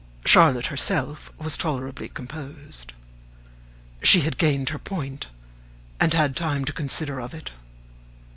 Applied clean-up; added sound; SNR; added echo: none; none; none; none.